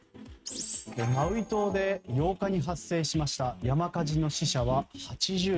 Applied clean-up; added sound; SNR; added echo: neural mask model RNNoise.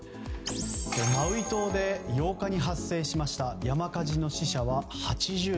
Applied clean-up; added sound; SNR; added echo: none; none; none; none.